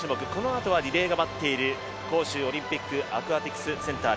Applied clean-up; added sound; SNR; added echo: none; none; none; none.